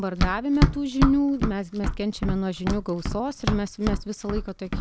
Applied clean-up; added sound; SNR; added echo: none; Run; 1 dB; none.